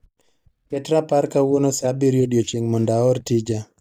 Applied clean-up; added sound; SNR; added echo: neural mask model DeepFilterNet 3.